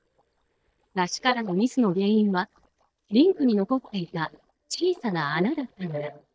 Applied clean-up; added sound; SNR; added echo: neural mask model DeepFilterNet 3.